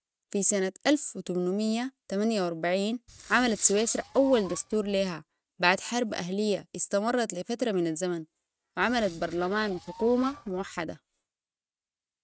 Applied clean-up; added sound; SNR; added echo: neural mask model RNNoise.